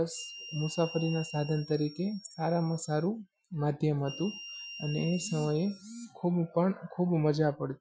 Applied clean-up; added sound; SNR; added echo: classical method Wiener filter.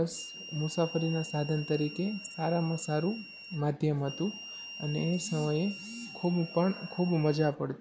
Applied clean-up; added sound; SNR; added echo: none; Harmonica; 14 dB; none.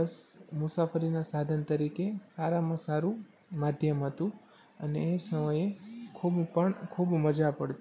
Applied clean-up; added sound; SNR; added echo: none; none; none; none.